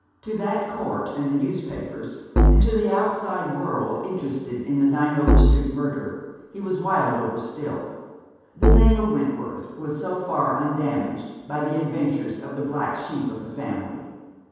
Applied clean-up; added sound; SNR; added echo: none; Musical instrument; -3 dB; reverberation time 1.2 s.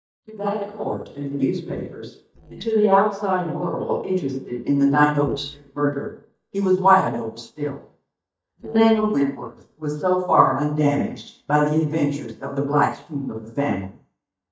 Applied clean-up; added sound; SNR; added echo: neural mask model DeepFilterNet 3.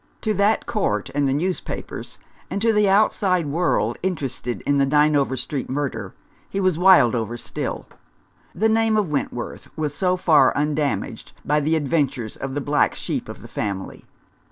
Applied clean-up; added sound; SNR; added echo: none; none; none; none.